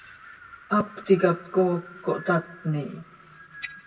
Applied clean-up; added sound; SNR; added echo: none; Wind; 19 dB; reverberation time 2.2 s.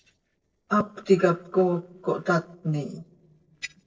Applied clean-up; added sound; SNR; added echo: neural separator model SepFormer DNS4.